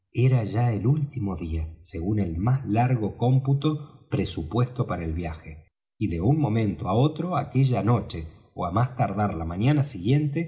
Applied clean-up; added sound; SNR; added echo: none; none; none; none.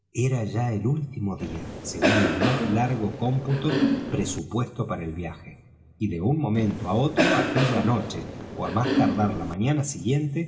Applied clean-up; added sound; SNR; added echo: none; Cough; 0 dB; reverberation time 1.7 s.